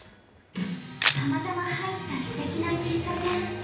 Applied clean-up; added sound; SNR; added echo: none; Camera; 4 dB; reverberation time 0.8 s.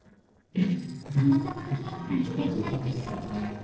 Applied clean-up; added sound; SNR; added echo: neural separator model SepFormer DNS4.